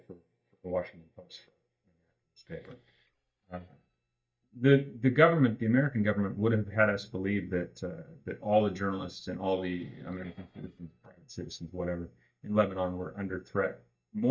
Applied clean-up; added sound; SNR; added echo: neural mask model DeepFilterNet 3.